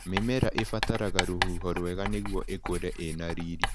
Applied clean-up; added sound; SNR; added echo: none; Writing; 1 dB; none.